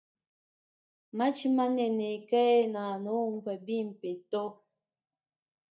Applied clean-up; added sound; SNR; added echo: neural mask model DeepFilterNet 3.